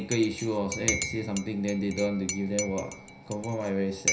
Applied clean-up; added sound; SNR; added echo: none; Cutlery, silverware / Dishes, pots, and pans / Chink, clink; 6 dB; reverberation time 0.5 s.